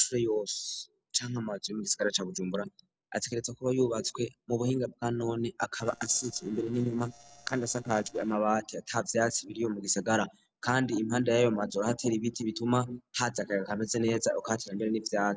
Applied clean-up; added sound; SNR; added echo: neural separator model SepFormer DNS4.